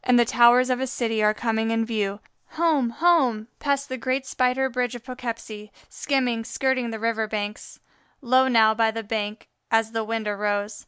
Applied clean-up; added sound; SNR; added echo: none; none; none; none.